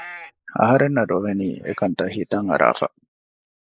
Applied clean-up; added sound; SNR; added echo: neural mask model Resemble Enhance denoiser.